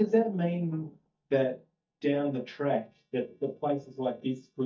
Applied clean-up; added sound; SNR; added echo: neural mask model DeepFilterNet 3.